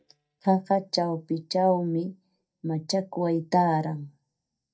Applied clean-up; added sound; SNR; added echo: neural mask model DeepFilterNet 3.